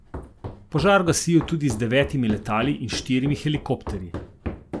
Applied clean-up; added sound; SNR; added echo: none; Run; 12 dB; none.